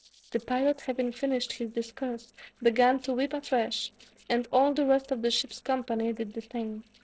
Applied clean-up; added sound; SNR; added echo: neural separator model SepFormer DNS4.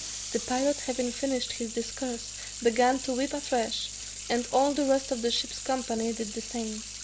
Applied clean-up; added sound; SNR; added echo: none; Sink (filling or washing) / Water tap, faucet; 9 dB; none.